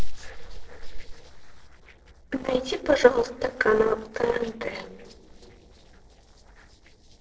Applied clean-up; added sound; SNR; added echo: neural separator model SepFormer DNS4.